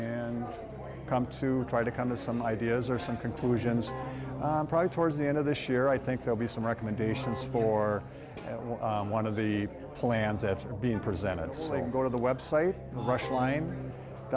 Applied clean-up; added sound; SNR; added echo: none; Keyboard (musical); 13 dB; none.